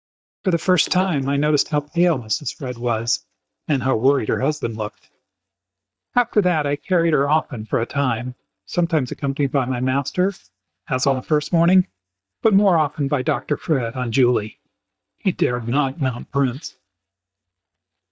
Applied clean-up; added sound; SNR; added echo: neural mask model DeepFilterNet 3.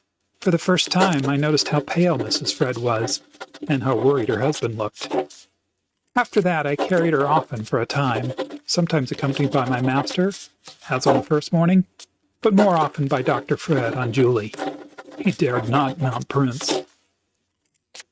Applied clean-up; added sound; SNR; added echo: neural mask model RNNoise.